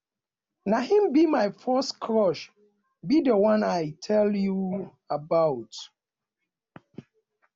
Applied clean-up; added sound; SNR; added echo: none; none; none; none.